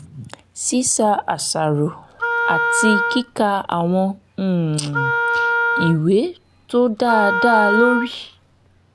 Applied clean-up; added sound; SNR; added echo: none; Wind instrument, woodwind instrument; 2 dB; none.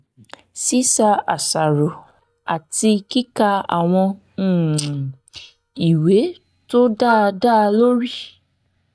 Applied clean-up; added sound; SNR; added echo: neural mask model DeepFilterNet 3.